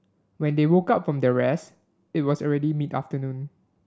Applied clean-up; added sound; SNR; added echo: none; none; none; none.